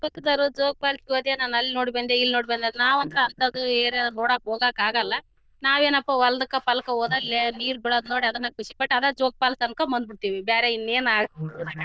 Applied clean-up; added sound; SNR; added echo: neural diffusion model UNIVERSE++.